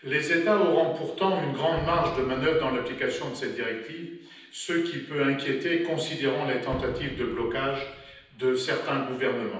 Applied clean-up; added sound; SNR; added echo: none; Explosion; 19 dB; reverberation time 0.9 s.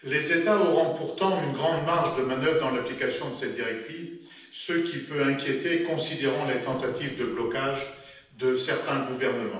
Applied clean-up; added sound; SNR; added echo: neural separator model SepFormer DNS4.